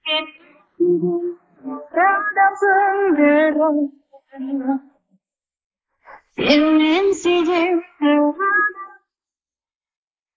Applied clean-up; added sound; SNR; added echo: neural mask model Resemble Enhance denoiser.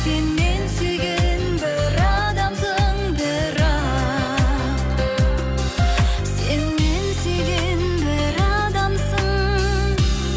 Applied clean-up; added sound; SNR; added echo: none; none; none; none.